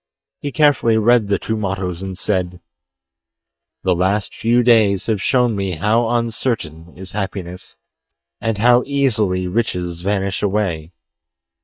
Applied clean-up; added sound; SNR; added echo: neural mask model DeepFilterNet 3.